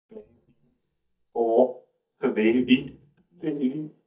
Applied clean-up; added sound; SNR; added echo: neural mask model DeepFilterNet 3.